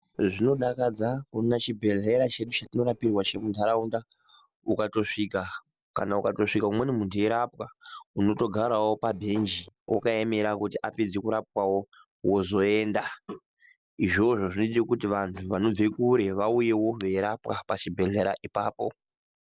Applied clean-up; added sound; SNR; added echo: neural separator model SepFormer DNS4.